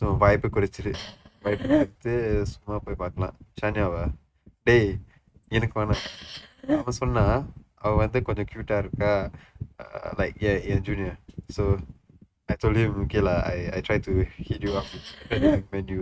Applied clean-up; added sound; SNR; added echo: neural mask model RNNoise.